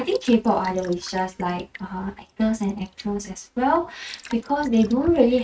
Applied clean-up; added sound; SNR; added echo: neural mask model RNNoise.